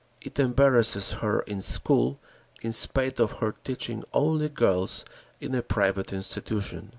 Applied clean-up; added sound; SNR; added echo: none; none; none; none.